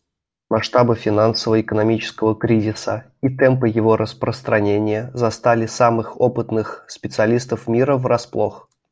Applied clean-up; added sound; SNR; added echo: none; none; none; none.